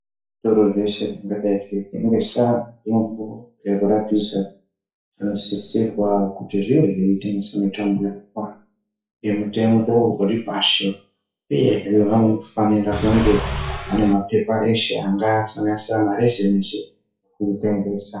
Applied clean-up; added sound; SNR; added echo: classical method WPE with log-MMSE.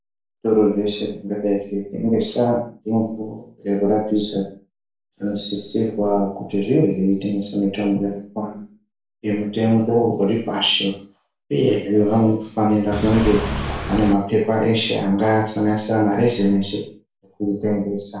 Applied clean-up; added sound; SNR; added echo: none; Engine / Car; 4 dB; reverberation time 0.4 s.